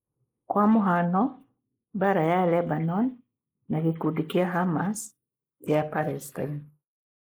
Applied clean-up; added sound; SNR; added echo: neural mask model Resemble Enhance denoiser.